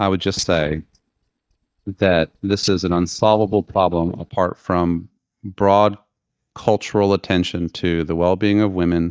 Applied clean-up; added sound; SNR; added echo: neural mask model DeepFilterNet 3.